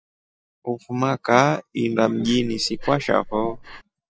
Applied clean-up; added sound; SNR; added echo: neural mask model DeepFilterNet 3.